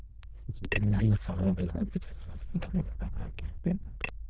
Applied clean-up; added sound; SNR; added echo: neural diffusion model UNIVERSE++.